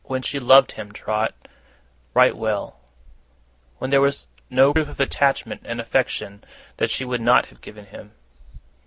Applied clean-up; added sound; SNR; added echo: none; none; none; none.